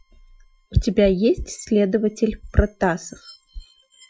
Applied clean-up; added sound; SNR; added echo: classical method Wiener filter.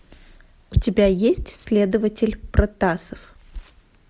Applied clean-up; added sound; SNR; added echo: none; none; none; none.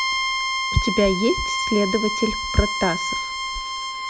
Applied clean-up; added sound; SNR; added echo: none; Bowed string instrument; 1 dB; none.